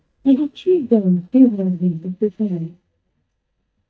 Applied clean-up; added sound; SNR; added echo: neural mask model DeepFilterNet 3.